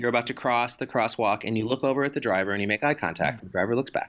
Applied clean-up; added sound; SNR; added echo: none; none; none; none.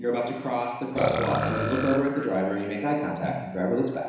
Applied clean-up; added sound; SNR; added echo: none; Burping, eructation; 5 dB; reverberation time 1.0 s.